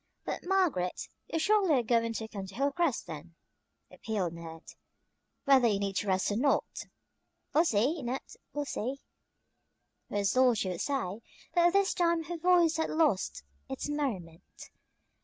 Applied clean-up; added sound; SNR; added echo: none; none; none; none.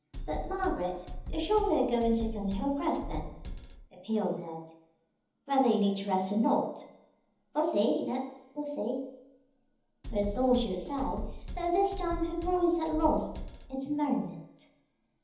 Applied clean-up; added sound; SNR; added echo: none; Drum kit; 8 dB; reverberation time 1.3 s.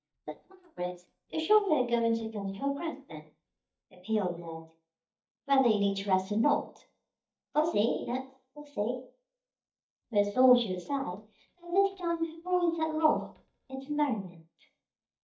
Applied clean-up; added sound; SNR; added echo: neural mask model DeepFilterNet 3.